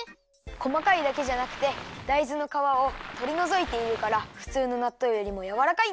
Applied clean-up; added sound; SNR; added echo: none; Waves, surf; 14 dB; none.